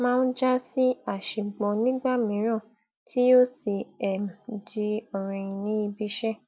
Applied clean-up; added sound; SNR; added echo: none; none; none; none.